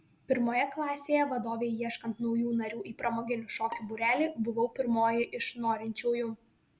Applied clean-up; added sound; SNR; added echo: none; Bowed string instrument; 18 dB; none.